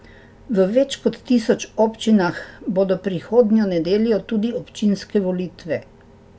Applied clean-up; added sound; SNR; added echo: none; none; none; none.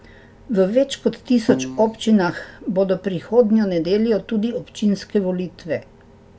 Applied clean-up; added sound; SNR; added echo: none; Keyboard (musical); 5 dB; none.